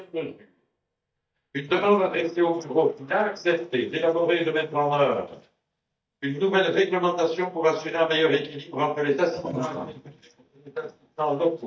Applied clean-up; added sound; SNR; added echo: neural mask model DeepFilterNet 3.